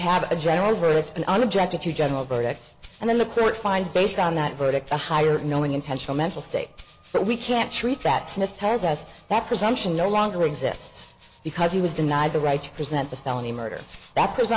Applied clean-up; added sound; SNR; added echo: none; Rattle (instrument); 11 dB; none.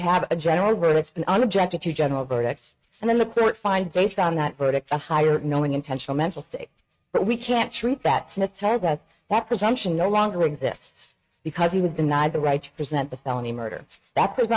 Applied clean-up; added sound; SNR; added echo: neural mask model RNNoise.